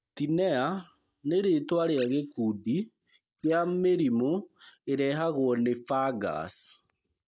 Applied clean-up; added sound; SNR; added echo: neural mask model DeepFilterNet 3.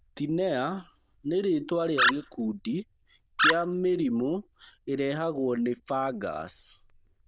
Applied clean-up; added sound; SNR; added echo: neural diffusion model UNIVERSE++.